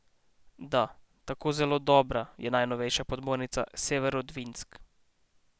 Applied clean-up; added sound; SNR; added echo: none; none; none; none.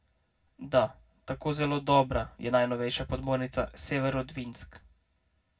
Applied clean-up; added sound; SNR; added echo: none; none; none; reverberation time 0.4 s.